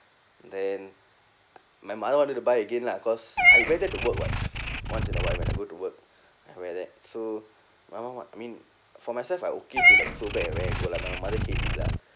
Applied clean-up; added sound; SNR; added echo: none; Meow / Purr; -4 dB; none.